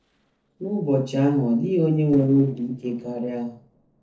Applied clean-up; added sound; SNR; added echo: neural separator model SepFormer DNS4.